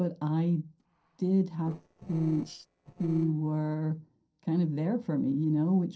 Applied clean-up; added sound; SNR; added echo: neural separator model SepFormer DNS4.